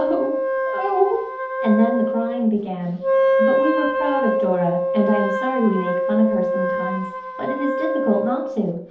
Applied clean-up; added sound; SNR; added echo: none; Wind instrument, woodwind instrument; 0 dB; reverberation time 0.6 s.